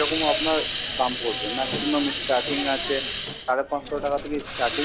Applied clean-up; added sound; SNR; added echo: none; Hiss; -2 dB; none.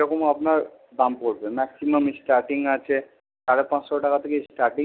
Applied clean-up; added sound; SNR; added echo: none; none; none; none.